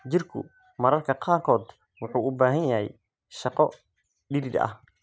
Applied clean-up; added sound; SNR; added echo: none; none; none; none.